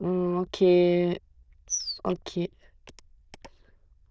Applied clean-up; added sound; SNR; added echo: neural diffusion model UNIVERSE++.